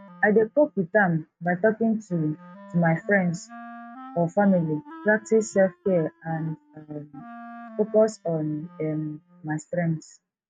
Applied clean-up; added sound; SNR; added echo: neural mask model RNNoise.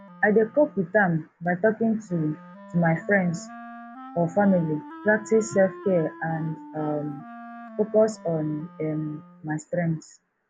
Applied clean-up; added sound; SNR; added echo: none; Wind instrument, woodwind instrument; 18 dB; none.